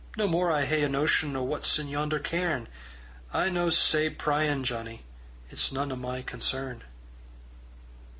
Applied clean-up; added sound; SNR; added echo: none; none; none; none.